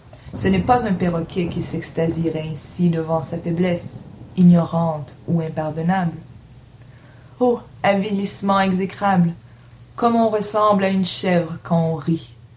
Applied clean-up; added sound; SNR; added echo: none; Thunder / Rain; 18 dB; none.